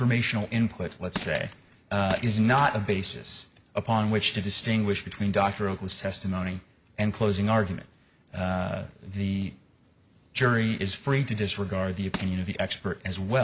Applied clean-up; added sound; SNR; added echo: none; Crushing; 11 dB; none.